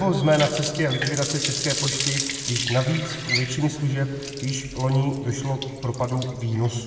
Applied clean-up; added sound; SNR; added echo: none; Water tap, faucet; 7 dB; reverberation time 2.0 s.